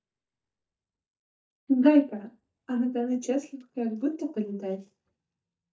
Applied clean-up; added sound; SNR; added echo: neural mask model DeepFilterNet 3.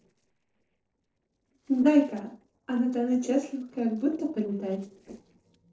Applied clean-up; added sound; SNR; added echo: neural separator model SepFormer DNS4.